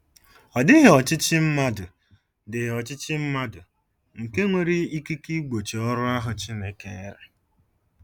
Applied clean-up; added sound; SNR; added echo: none; none; none; none.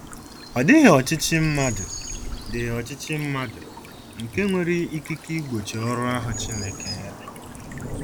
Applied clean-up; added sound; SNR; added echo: none; Stream / Bird vocalization, bird call, bird song; 12 dB; none.